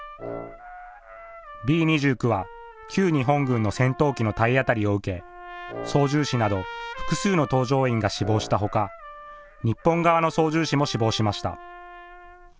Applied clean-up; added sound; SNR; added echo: none; Wind instrument, woodwind instrument + Trumpet; 15 dB; none.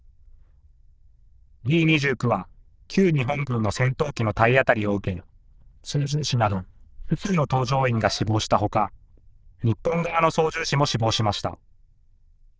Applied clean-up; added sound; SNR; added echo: neural diffusion model UNIVERSE++.